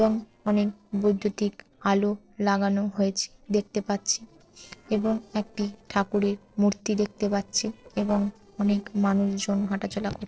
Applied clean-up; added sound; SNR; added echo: neural separator model SepFormer DNS4.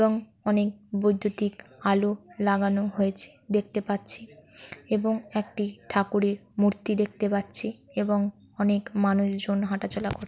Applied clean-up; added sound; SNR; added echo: none; none; none; none.